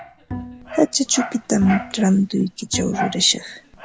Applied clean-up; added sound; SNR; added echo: none; Bowed string instrument + Dog; 10 dB; none.